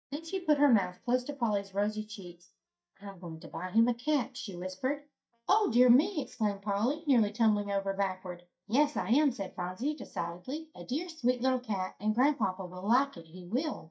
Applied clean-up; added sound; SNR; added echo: neural mask model DeepFilterNet 3.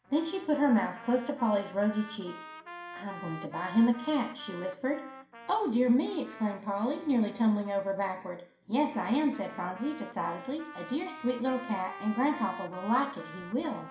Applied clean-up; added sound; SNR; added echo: none; Trumpet; 16 dB; reverberation time 0.5 s.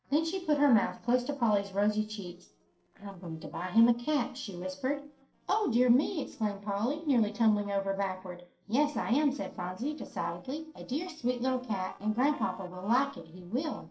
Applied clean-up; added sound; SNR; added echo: neural separator model SepFormer DNS4.